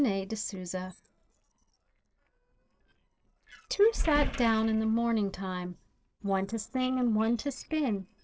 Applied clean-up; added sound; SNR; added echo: neural separator model SepFormer DNS4.